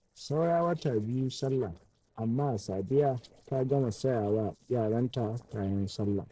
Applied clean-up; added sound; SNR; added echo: neural separator model SepFormer DNS4.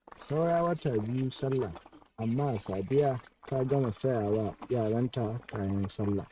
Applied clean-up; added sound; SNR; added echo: neural mask model RNNoise.